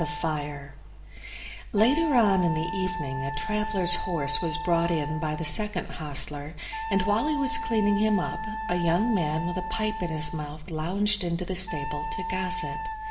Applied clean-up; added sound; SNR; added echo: none; Wind instrument, woodwind instrument; 7 dB; reverberation time 2.5 s.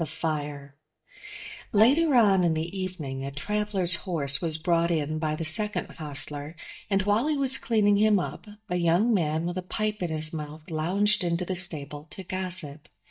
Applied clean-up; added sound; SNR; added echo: neural mask model DeepFilterNet 3.